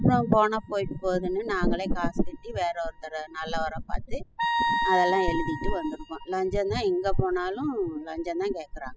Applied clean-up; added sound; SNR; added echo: classical method spectral subtraction.